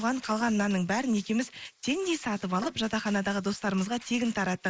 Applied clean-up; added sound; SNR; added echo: neural mask model Resemble Enhance denoiser.